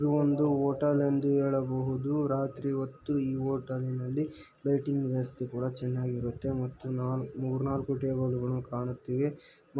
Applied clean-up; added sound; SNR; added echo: none; none; none; none.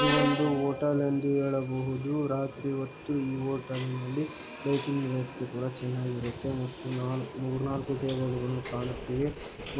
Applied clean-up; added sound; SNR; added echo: none; Subway, metro, underground; 8 dB; none.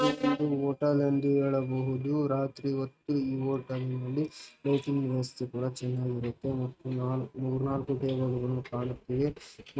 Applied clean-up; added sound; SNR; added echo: neural mask model RNNoise.